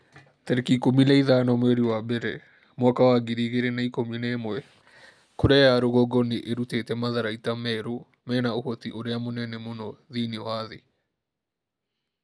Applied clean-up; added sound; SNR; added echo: none; none; none; none.